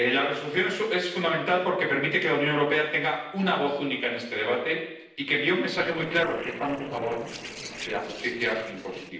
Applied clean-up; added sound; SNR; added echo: neural separator model SepFormer DNS4.